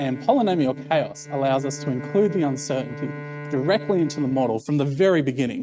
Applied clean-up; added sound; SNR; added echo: neural mask model RNNoise.